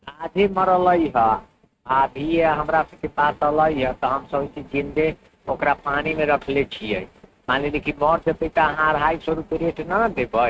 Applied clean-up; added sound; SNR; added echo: neural mask model RNNoise.